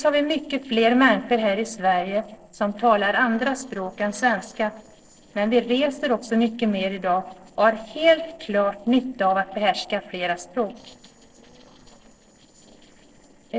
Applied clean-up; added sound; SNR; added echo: neural separator model SepFormer DNS4.